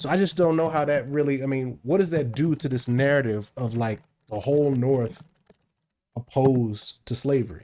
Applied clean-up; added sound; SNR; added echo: neural mask model RNNoise.